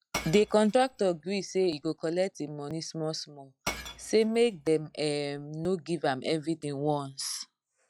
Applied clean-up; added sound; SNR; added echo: classical method log-MMSE.